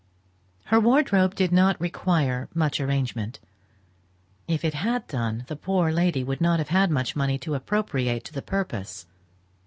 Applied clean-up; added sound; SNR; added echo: none; none; none; none.